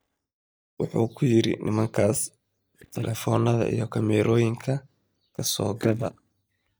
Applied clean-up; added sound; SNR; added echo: neural mask model DeepFilterNet 3.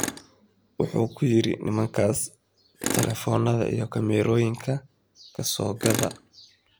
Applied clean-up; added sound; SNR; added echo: none; Tools; 10 dB; none.